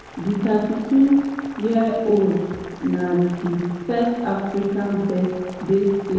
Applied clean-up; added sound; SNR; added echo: none; Boiling; 18 dB; reverberation time 1.2 s.